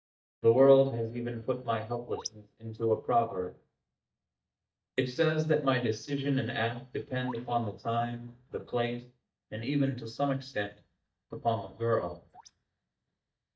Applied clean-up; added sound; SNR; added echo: neural mask model DeepFilterNet 3.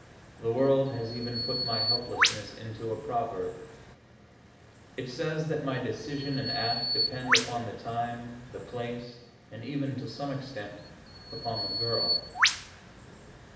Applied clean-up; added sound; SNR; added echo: none; Bird vocalization, bird call, bird song; 0 dB; reverberation time 0.8 s.